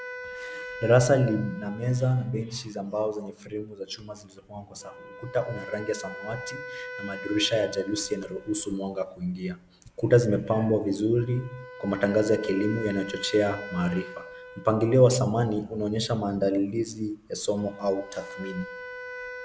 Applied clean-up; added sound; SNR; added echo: none; Wind instrument, woodwind instrument; 15 dB; none.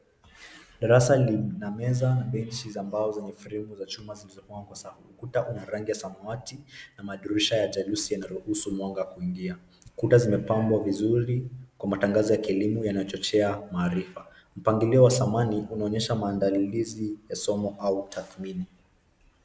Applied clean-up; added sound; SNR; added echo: none; none; none; none.